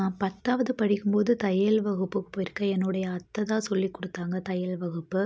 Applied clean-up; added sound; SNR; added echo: none; none; none; none.